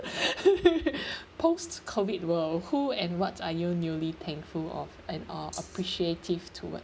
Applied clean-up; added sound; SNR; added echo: none; Rattle (instrument); 15 dB; none.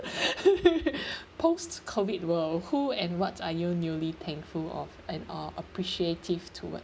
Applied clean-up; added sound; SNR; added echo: none; none; none; none.